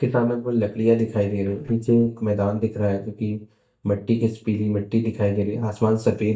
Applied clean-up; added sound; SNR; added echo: neural mask model DeepFilterNet 3.